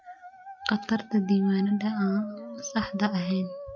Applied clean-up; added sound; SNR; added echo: classical method log-MMSE.